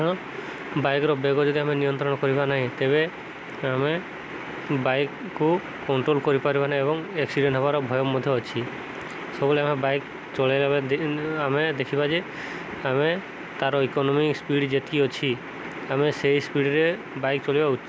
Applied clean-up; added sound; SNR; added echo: none; none; none; none.